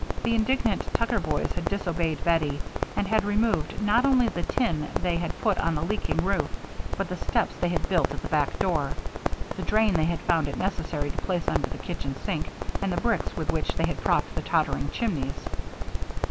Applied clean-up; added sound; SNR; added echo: none; Crackle; 1 dB; none.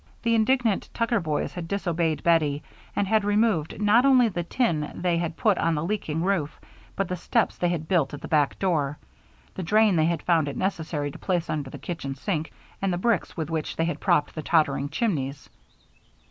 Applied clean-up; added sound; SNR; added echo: none; none; none; none.